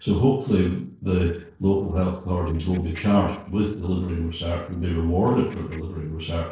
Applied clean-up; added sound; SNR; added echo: neural separator model SepFormer DNS4.